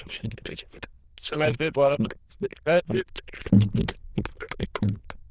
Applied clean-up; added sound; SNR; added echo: neural diffusion model UNIVERSE++.